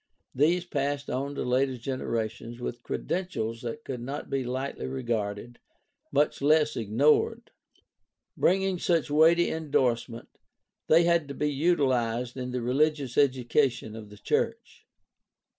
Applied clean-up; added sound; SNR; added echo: none; none; none; none.